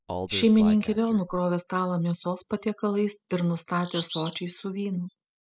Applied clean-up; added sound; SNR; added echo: classical method spectral subtraction.